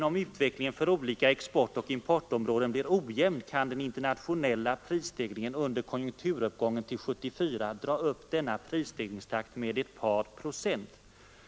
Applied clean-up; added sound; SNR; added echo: none; none; none; none.